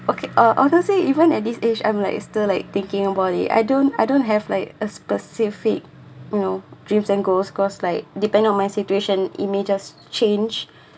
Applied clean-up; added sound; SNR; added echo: none; none; none; none.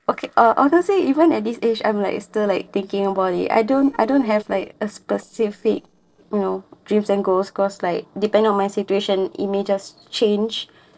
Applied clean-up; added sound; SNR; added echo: neural separator model SepFormer DNS4.